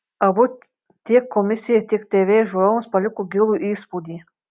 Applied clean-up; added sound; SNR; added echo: none; none; none; none.